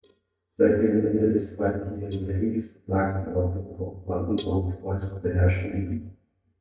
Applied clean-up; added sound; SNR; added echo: neural mask model DeepFilterNet 3.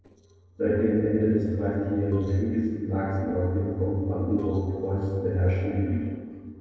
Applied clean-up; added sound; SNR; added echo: neural separator model SepFormer DNS4.